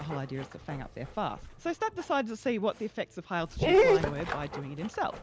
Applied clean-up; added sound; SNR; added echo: none; Dog; -2 dB; none.